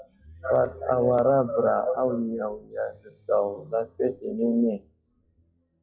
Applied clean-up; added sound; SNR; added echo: classical method WPE with log-MMSE.